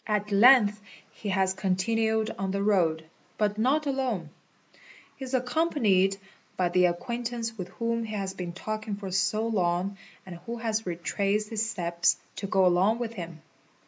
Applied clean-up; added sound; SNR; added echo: none; none; none; none.